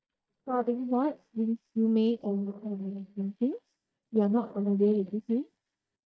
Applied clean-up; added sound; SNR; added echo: neural mask model DeepFilterNet 3.